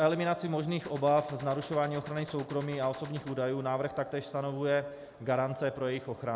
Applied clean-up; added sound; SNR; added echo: none; Gunshot, gunfire; 18 dB; none.